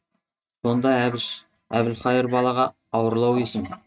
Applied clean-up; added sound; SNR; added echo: neural mask model RNNoise.